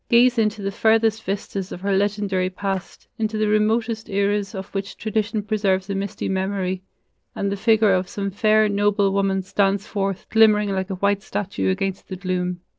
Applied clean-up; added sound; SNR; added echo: neural separator model SepFormer DNS4.